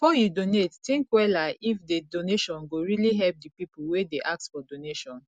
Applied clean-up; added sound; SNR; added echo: none; none; none; none.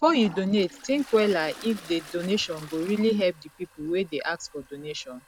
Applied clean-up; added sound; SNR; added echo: none; Toilet flush; 20 dB; none.